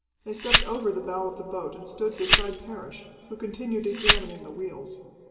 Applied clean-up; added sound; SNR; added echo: none; Glass; -3 dB; reverberation time 2.4 s.